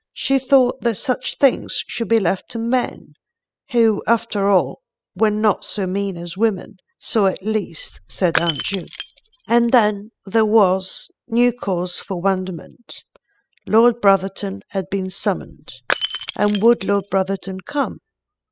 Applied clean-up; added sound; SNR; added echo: classical method spectral subtraction.